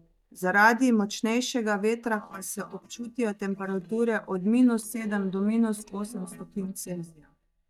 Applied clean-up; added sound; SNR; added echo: neural mask model DeepFilterNet 3.